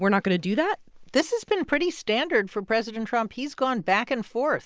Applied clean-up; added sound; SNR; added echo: none; none; none; none.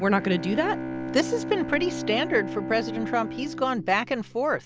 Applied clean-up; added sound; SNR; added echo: none; Bowed string instrument; 7 dB; none.